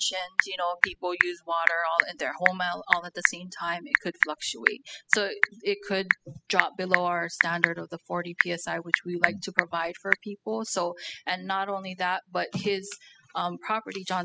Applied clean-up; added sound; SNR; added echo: classical method spectral subtraction.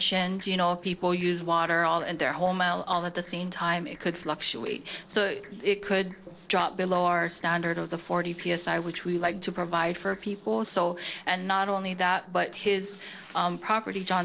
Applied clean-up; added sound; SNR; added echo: neural separator model SepFormer DNS4.